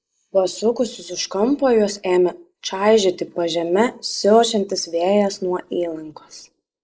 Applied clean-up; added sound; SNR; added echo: neural mask model Resemble Enhance denoiser.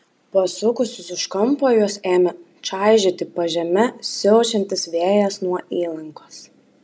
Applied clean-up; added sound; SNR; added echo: none; none; none; none.